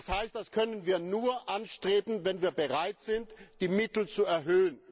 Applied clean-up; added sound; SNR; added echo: none; none; none; none.